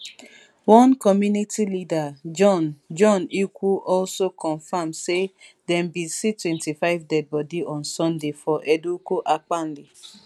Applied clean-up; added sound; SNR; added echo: none; none; none; none.